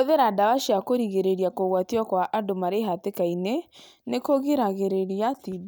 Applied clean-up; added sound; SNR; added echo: none; none; none; none.